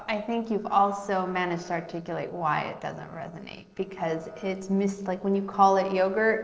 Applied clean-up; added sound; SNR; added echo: neural separator model SepFormer DNS4.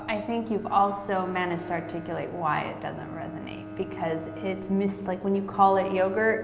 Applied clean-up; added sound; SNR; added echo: none; Bowed string instrument; 14 dB; none.